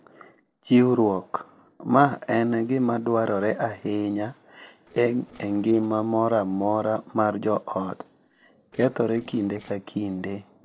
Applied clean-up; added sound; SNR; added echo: neural separator model SepFormer DNS4.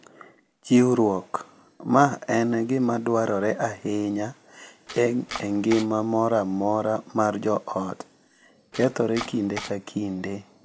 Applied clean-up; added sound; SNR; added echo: none; Domestic sounds, home sounds; 12 dB; none.